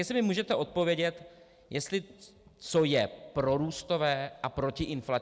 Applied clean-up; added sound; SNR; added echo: none; none; none; none.